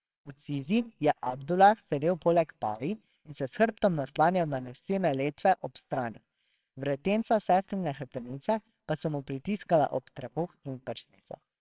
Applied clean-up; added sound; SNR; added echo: neural separator model SepFormer WHAMR!.